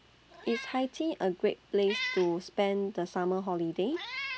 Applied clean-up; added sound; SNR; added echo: none; Meow; 11 dB; none.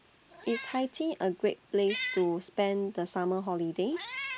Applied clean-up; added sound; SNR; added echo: neural mask model Resemble Enhance denoiser.